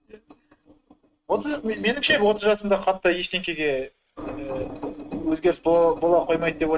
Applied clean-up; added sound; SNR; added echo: neural mask model RNNoise.